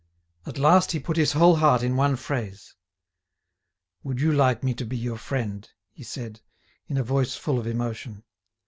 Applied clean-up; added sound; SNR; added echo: none; none; none; none.